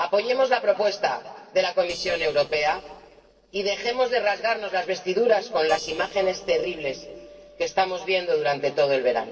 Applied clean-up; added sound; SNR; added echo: neural separator model SepFormer DNS4.